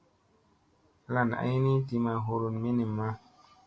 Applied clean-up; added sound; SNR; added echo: none; none; none; none.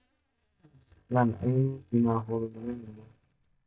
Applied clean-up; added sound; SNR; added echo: neural mask model DeepFilterNet 3.